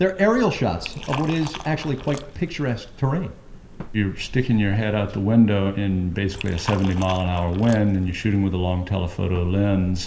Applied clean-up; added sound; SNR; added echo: none; Liquid; 15 dB; reverberation time 1.4 s.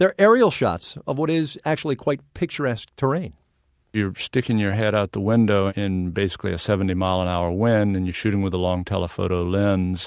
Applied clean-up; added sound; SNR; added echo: none; none; none; none.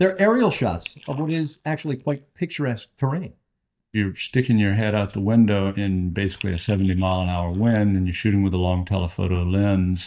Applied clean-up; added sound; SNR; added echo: neural mask model DeepFilterNet 3.